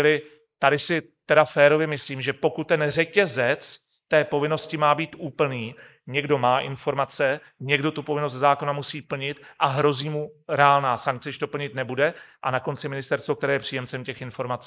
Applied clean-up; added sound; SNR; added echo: neural mask model Resemble Enhance denoiser.